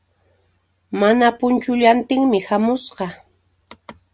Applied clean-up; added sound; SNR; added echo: none; none; none; none.